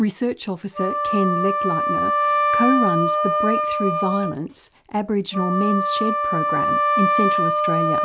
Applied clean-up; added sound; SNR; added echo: none; Wind instrument, woodwind instrument; -3 dB; none.